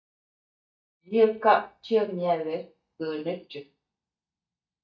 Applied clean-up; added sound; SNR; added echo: neural mask model DeepFilterNet 3.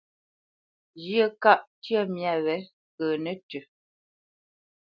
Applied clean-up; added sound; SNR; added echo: none; none; none; none.